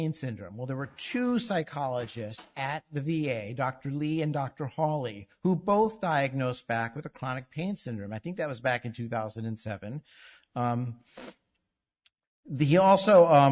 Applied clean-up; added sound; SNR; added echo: neural mask model RNNoise.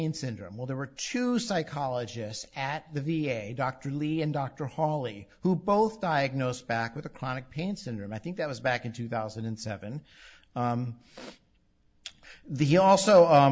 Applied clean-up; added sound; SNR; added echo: none; none; none; none.